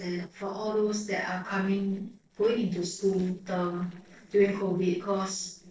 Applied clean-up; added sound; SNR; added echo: neural separator model SepFormer DNS4.